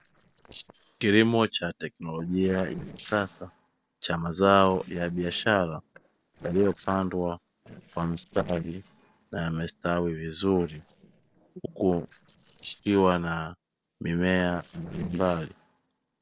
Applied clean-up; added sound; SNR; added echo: neural separator model SepFormer DNS4.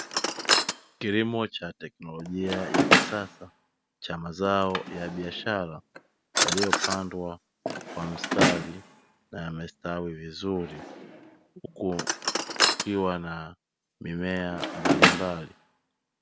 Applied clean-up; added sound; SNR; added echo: none; Drawer open or close; -3 dB; none.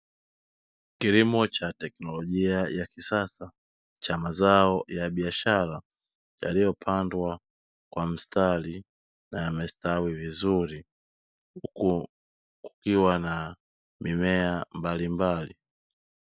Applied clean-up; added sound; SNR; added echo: none; none; none; none.